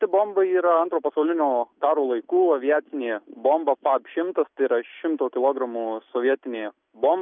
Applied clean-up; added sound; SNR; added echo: none; none; none; none.